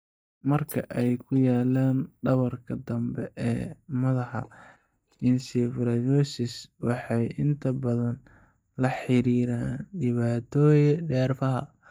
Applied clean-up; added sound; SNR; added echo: neural mask model DeepFilterNet 3.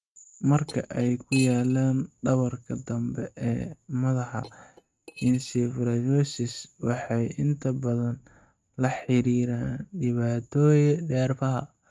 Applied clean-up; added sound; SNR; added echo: neural mask model RNNoise.